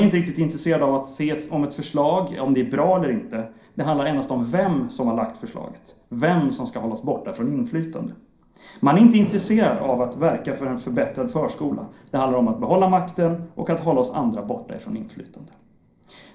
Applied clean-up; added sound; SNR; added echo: neural separator model SepFormer DNS4.